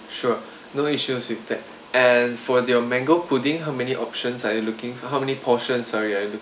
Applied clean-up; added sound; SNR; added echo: none; none; none; none.